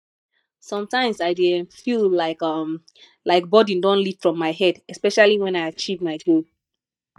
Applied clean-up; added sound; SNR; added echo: neural mask model DeepFilterNet 3.